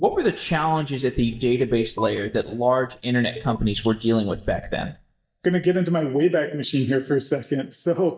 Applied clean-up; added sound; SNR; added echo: neural mask model DeepFilterNet 3.